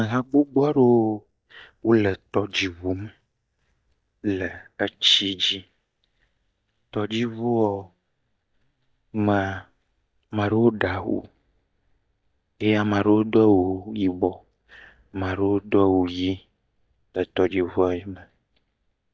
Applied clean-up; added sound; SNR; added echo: neural mask model DeepFilterNet 3.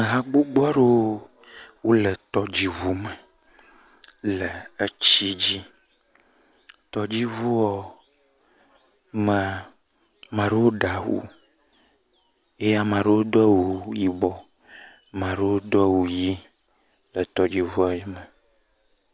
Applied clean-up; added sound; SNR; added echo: none; none; none; none.